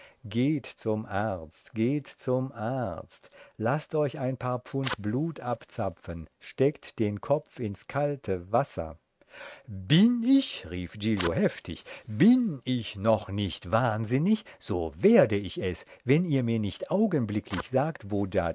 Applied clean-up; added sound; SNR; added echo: neural mask model RNNoise.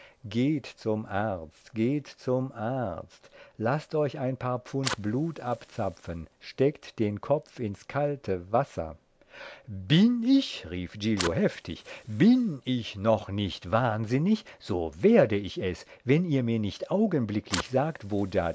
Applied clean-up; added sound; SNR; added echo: none; Fire; 19 dB; none.